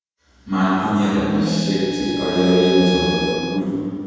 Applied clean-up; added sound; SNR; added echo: none; Bowed string instrument; 10 dB; reverberation time 2.1 s.